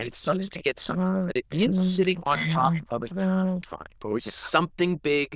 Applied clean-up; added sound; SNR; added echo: neural diffusion model UNIVERSE++.